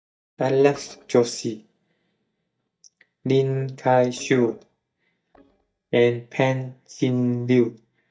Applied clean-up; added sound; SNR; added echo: neural mask model DeepFilterNet 3.